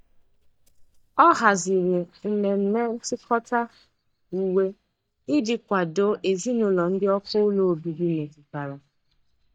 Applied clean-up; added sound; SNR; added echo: neural mask model DeepFilterNet 3.